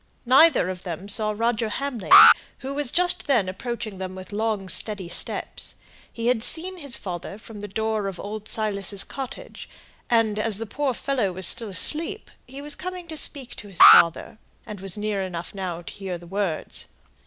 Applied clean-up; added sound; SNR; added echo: none; Alarm; -4 dB; none.